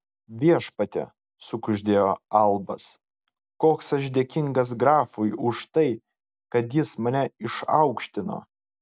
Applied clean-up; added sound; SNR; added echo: none; none; none; none.